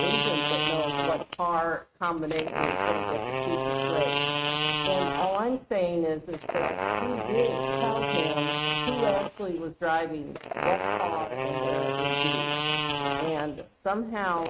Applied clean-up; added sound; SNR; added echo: neural mask model RNNoise.